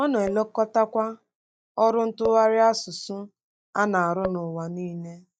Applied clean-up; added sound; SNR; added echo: neural mask model DeepFilterNet 3.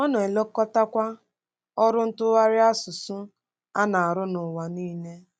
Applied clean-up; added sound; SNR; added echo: none; none; none; none.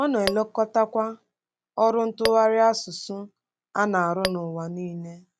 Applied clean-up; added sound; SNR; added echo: none; Tap / Glass; 6 dB; none.